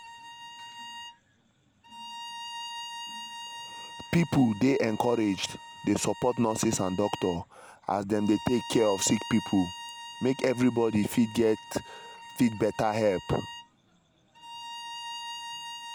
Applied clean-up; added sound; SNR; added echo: none; Bowed string instrument; 13 dB; none.